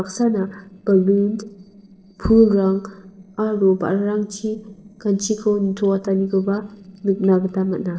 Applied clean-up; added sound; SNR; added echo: neural separator model SepFormer DNS4.